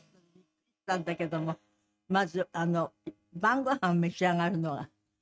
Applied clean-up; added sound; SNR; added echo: neural mask model RNNoise.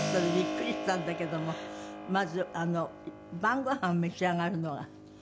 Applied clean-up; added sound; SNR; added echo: none; Keyboard (musical); 7 dB; none.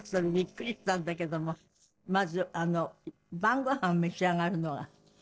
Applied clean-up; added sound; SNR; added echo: neural separator model SepFormer DNS4.